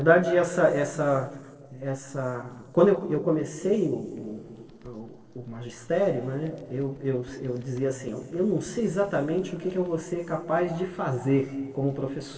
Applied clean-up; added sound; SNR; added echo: neural separator model SepFormer DNS4.